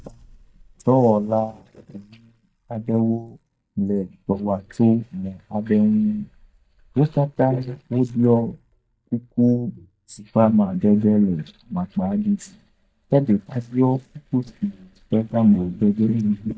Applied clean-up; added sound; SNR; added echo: neural mask model DeepFilterNet 3.